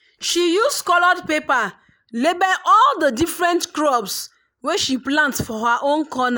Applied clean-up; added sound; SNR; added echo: neural mask model Resemble Enhance denoiser.